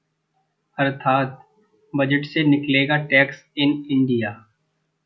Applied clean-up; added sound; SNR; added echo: none; none; none; none.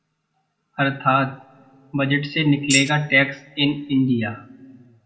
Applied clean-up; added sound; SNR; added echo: none; Tambourine; 5 dB; reverberation time 0.5 s.